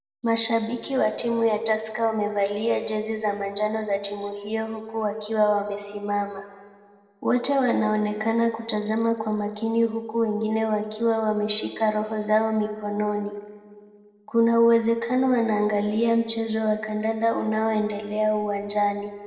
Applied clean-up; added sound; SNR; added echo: none; none; none; reverberation time 1.4 s.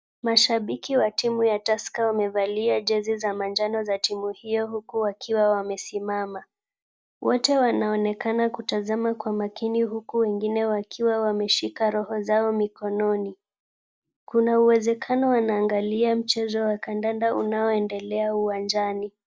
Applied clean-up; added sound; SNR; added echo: none; none; none; none.